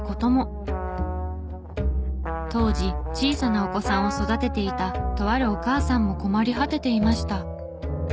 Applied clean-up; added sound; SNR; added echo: none; none; none; none.